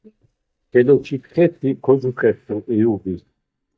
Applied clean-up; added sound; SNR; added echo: neural mask model DeepFilterNet 3.